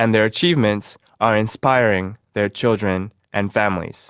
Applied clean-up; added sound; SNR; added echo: none; none; none; none.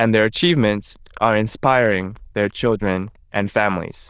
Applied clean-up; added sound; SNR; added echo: neural diffusion model UNIVERSE++.